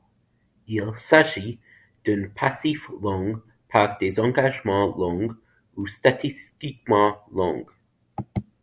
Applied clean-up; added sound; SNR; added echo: none; none; none; none.